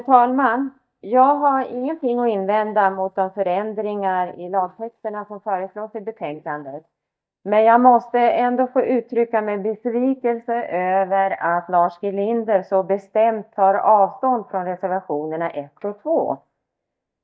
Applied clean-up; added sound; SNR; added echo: neural mask model DeepFilterNet 3.